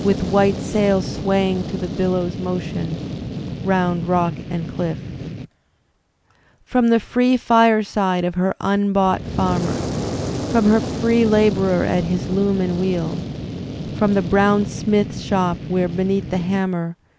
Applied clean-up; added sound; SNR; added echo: none; Fire; 8 dB; none.